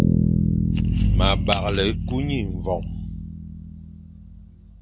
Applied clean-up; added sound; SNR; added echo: none; Bass guitar; 0 dB; none.